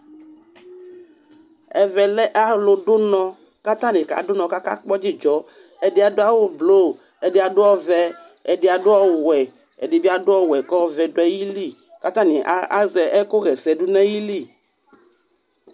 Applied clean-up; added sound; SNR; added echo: none; none; none; none.